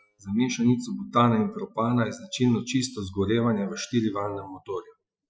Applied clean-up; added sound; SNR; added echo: classical method Wiener filter.